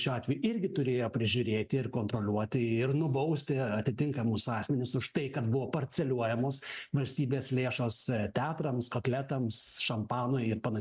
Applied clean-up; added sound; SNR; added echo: none; none; none; none.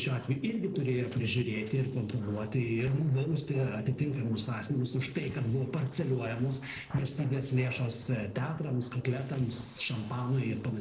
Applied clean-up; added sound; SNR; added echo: neural separator model SepFormer DNS4.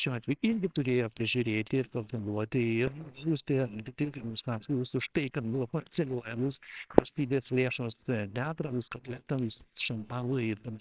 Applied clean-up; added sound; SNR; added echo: neural separator model SepFormer WHAMR!.